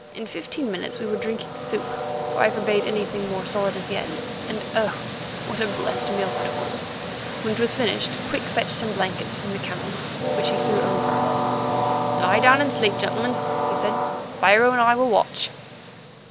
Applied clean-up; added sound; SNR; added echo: none; Train; 2 dB; none.